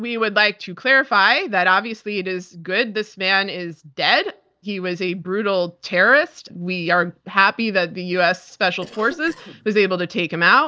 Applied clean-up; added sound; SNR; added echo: neural separator model SepFormer DNS4.